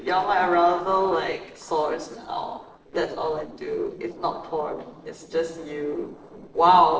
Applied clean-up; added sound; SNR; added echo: neural separator model SepFormer DNS4.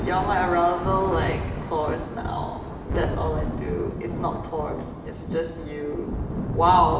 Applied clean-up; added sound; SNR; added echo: none; Thunder; 4 dB; reverberation time 2.0 s.